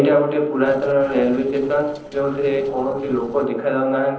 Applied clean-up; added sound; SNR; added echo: neural separator model SepFormer DNS4.